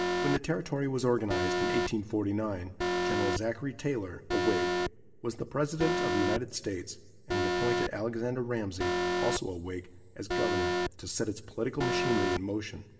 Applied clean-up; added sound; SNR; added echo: none; Alarm; 0 dB; reverberation time 1.8 s.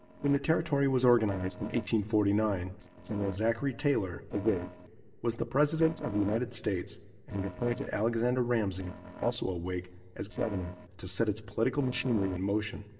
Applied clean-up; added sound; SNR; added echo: neural separator model SepFormer DNS4.